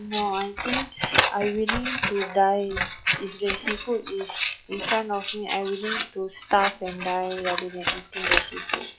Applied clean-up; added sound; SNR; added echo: classical method log-MMSE.